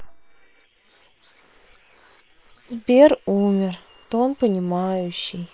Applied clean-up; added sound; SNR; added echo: neural separator model SepFormer WHAM!.